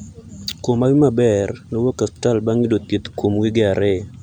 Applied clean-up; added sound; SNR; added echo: none; none; none; none.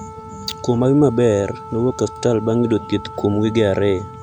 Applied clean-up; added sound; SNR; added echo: none; Wind instrument, woodwind instrument; 16 dB; none.